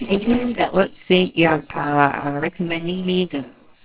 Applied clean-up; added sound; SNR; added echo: neural separator model SepFormer WHAMR!.